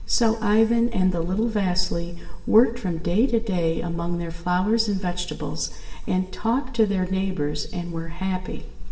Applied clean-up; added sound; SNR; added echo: none; none; none; reverberation time 1.1 s.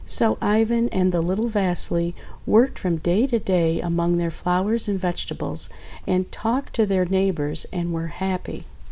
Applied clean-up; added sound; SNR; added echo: none; none; none; none.